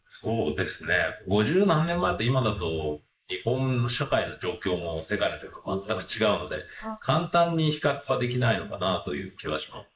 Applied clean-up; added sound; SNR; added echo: neural mask model Resemble Enhance denoiser.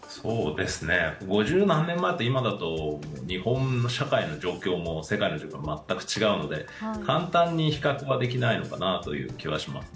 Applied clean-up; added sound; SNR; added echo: none; none; none; none.